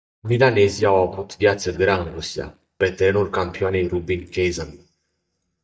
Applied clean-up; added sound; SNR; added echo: neural mask model DeepFilterNet 3.